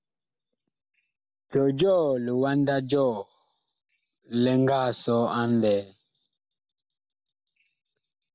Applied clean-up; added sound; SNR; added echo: none; none; none; none.